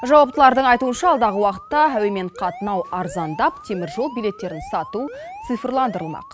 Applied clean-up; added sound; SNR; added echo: none; Alarm; 16 dB; none.